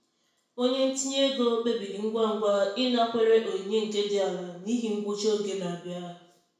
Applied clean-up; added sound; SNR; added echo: none; none; none; reverberation time 0.6 s.